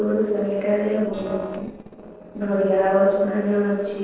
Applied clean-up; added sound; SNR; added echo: neural separator model SepFormer DNS4.